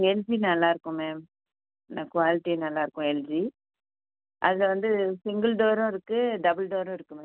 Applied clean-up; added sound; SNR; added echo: none; none; none; none.